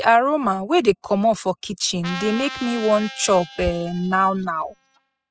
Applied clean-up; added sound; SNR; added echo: classical method spectral subtraction.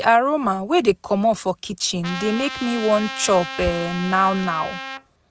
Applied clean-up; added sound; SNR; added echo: none; Trumpet; 11 dB; none.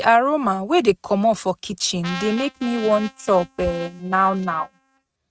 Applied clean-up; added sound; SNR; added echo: neural mask model RNNoise.